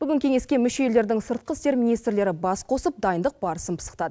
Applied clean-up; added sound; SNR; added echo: none; none; none; none.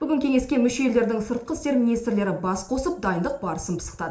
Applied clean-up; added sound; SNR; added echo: none; none; none; reverberation time 0.5 s.